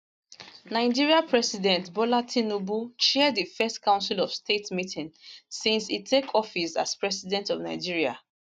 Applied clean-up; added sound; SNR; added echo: none; none; none; none.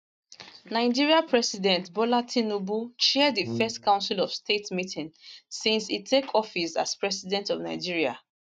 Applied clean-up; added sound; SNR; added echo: neural mask model RNNoise.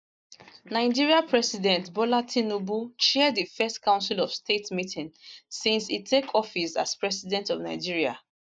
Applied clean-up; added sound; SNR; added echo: neural mask model Resemble Enhance denoiser.